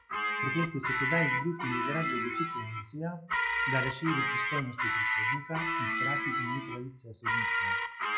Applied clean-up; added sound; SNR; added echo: classical method log-MMSE.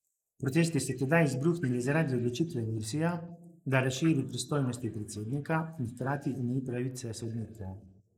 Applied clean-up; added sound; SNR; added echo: neural mask model Resemble Enhance denoiser.